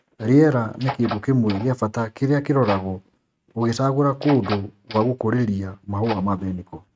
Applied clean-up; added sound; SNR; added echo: neural mask model RNNoise.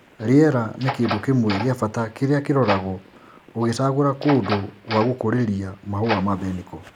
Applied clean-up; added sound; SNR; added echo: none; Door; 12 dB; none.